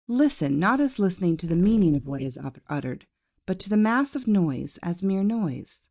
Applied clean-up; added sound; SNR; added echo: neural mask model DeepFilterNet 3.